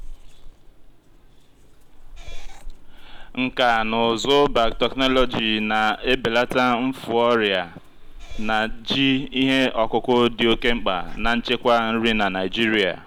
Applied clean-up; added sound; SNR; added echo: none; Meow / Purr; 10 dB; none.